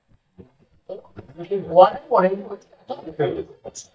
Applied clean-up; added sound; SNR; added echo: neural mask model DeepFilterNet 3.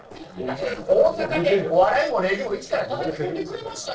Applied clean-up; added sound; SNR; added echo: neural separator model SepFormer DNS4.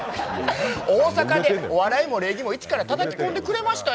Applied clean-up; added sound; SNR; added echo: none; none; none; none.